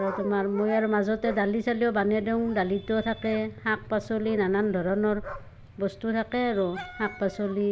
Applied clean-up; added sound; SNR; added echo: none; Dog; 16 dB; none.